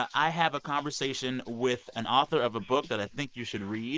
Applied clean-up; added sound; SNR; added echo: neural mask model Resemble Enhance denoiser.